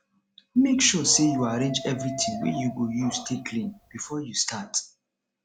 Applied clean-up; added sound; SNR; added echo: none; Dog; 12 dB; none.